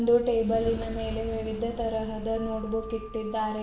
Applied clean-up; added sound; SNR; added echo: none; Sliding door; 10 dB; reverberation time 0.7 s.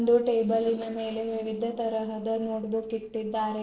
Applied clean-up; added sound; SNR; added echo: neural separator model SepFormer DNS4.